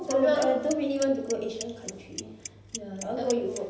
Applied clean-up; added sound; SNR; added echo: none; Clock; 15 dB; reverberation time 0.9 s.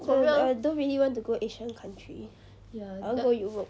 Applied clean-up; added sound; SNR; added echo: none; none; none; none.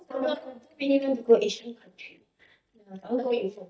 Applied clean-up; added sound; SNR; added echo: neural mask model DeepFilterNet 3.